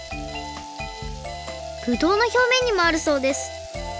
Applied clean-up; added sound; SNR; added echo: none; Water tap, faucet / Liquid + Alarm; 18 dB; none.